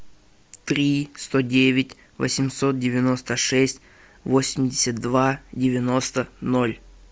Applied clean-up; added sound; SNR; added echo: none; none; none; none.